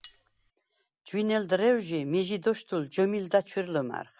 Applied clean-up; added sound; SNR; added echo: none; Cutlery, silverware; 12 dB; none.